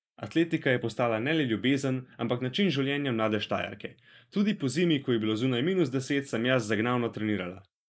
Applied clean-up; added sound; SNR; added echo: neural mask model Resemble Enhance denoiser.